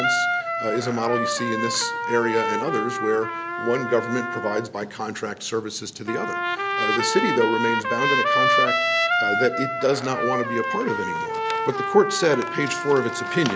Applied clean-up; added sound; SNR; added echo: none; Trumpet; 0 dB; none.